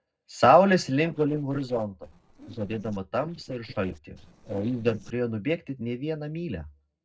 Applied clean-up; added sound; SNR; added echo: neural separator model SepFormer DNS4.